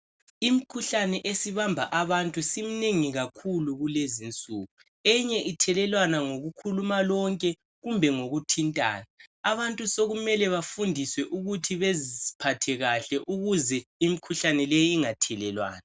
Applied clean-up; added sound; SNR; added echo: none; none; none; none.